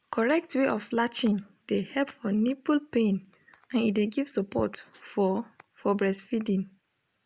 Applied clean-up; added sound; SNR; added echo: none; none; none; none.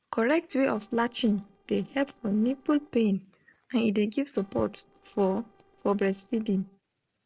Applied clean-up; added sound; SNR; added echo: neural separator model SepFormer DNS4.